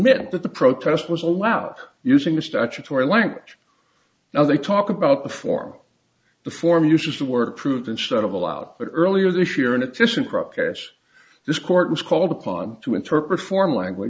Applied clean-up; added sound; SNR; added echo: none; none; none; none.